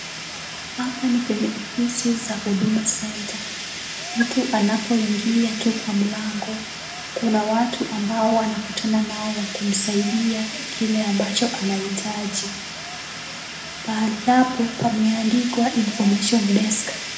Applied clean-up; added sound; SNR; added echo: none; Fire; 9 dB; reverberation time 0.8 s.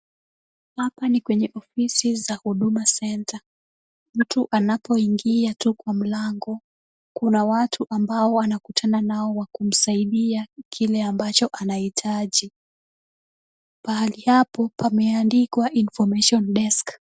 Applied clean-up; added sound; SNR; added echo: none; none; none; none.